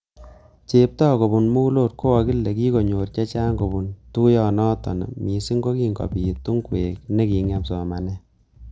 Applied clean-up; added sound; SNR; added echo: none; Drum kit; 11 dB; none.